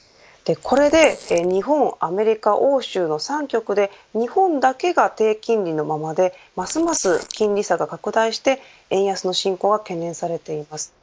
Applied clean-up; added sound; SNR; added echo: neural mask model Resemble Enhance denoiser.